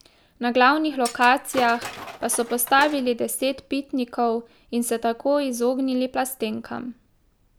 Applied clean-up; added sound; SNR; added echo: none; Tools; 13 dB; none.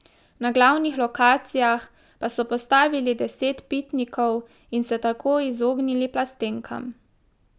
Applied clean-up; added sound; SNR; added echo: none; none; none; none.